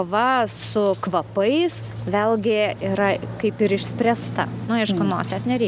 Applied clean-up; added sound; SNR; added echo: none; none; none; none.